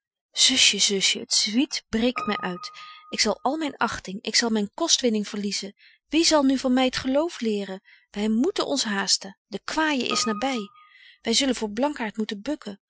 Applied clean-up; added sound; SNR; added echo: classical method Wiener filter.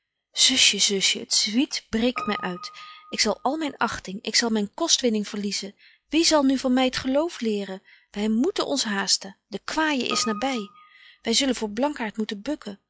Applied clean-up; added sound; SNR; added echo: classical method log-MMSE.